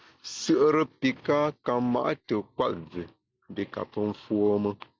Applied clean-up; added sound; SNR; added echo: none; none; none; none.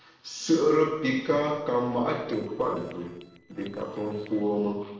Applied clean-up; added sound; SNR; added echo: neural separator model SepFormer DNS4.